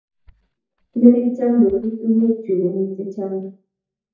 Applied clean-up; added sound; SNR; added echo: neural mask model DeepFilterNet 3.